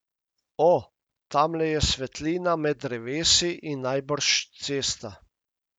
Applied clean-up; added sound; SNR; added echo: none; none; none; none.